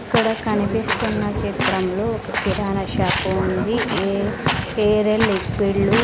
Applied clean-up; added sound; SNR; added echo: none; Walk, footsteps; 7 dB; none.